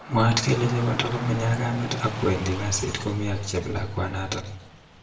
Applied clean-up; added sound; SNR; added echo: none; Rain / Dog; 12 dB; reverberation time 0.6 s.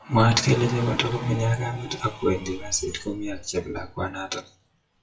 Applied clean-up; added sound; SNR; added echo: classical method WPE with log-MMSE.